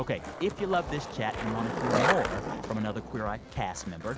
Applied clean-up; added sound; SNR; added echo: none; Skateboard; 1 dB; none.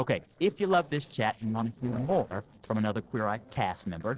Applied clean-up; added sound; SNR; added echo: neural separator model SepFormer DNS4.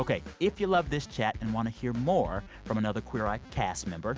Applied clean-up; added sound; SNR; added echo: none; none; none; none.